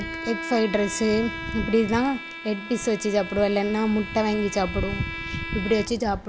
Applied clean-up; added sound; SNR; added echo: none; Bowed string instrument; 10 dB; none.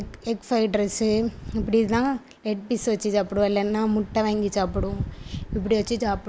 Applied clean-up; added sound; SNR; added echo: none; none; none; none.